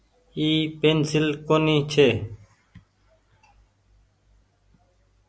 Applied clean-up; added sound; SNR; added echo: none; none; none; none.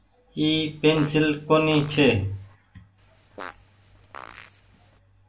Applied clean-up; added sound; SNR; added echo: none; Fart; 20 dB; reverberation time 0.2 s.